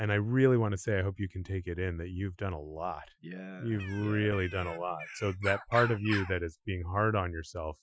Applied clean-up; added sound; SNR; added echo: classical method Wiener filter.